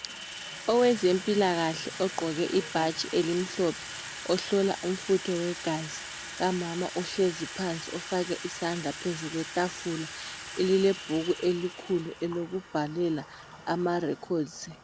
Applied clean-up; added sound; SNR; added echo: none; Sink (filling or washing) / Water tap, faucet; 12 dB; none.